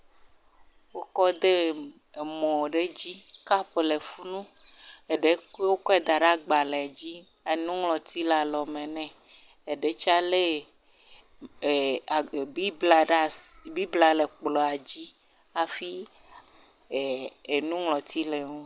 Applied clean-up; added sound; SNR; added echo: none; none; none; none.